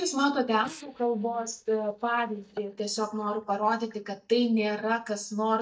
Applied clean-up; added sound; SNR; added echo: neural mask model DeepFilterNet 3.